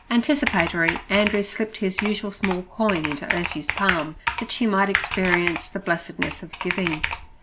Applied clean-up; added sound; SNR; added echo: none; Computer keyboard; 5 dB; none.